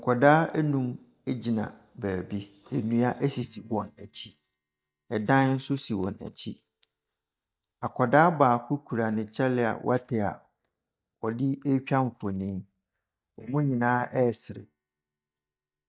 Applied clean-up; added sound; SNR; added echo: neural mask model DeepFilterNet 3.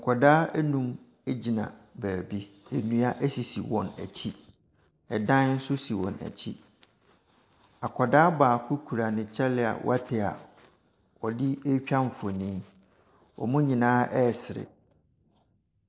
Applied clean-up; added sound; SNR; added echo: none; none; none; none.